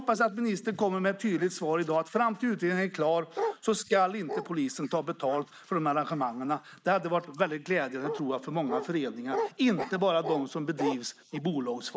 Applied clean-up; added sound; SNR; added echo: neural mask model Resemble Enhance denoiser.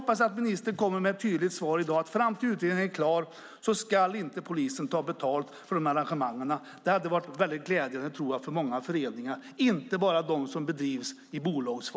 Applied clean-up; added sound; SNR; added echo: none; none; none; none.